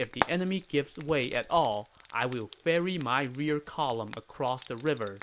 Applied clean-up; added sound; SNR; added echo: none; Frying (food); 11 dB; none.